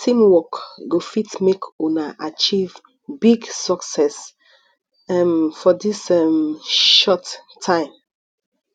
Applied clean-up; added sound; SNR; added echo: none; none; none; none.